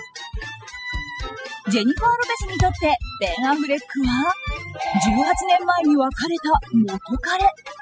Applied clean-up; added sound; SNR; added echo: classical method spectral subtraction.